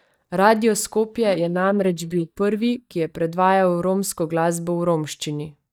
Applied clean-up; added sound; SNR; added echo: neural mask model DeepFilterNet 3.